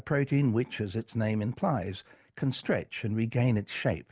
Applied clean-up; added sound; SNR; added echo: none; none; none; none.